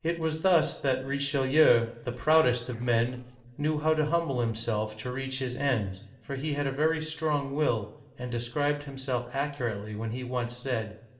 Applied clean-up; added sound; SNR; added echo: neural separator model SepFormer DNS4.